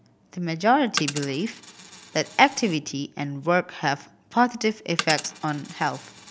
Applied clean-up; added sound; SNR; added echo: none; Coin (dropping); 13 dB; none.